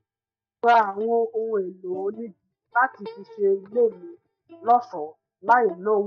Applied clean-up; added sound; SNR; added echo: neural mask model DeepFilterNet 3.